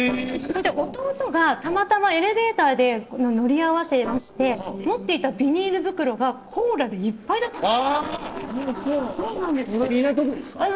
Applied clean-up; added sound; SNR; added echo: neural separator model SepFormer DNS4.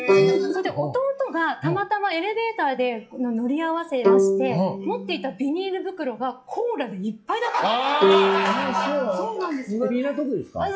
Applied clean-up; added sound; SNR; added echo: classical method log-MMSE.